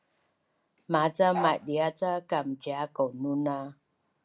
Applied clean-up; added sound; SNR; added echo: none; Bark; 4 dB; none.